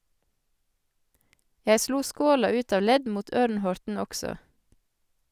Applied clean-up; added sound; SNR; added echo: none; none; none; none.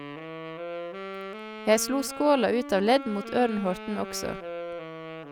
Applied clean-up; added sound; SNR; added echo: none; Wind instrument, woodwind instrument; 10 dB; none.